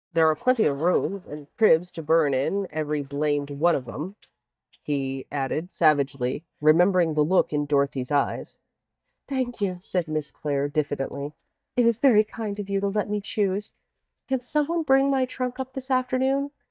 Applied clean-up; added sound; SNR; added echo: neural mask model DeepFilterNet 3.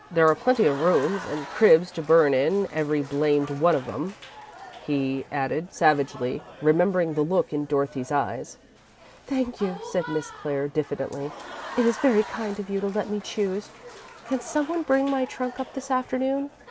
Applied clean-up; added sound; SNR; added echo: none; Applause / Crowd; 17 dB; none.